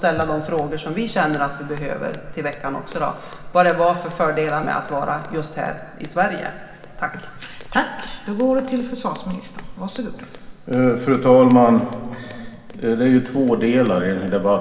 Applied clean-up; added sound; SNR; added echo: none; Walk, footsteps; 16 dB; reverberation time 2.1 s.